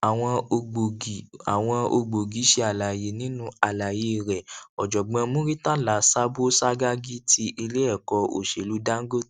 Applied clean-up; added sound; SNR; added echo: none; none; none; none.